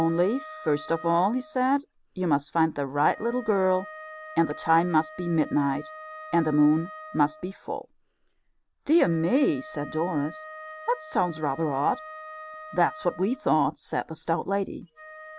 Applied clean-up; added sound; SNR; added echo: none; Wind instrument, woodwind instrument; 17 dB; none.